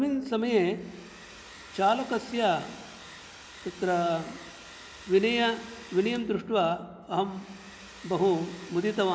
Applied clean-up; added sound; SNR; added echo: none; Domestic sounds, home sounds; 19 dB; none.